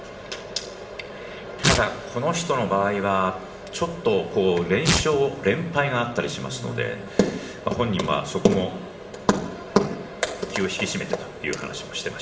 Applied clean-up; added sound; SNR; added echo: none; Tearing; 5 dB; reverberation time 1.4 s.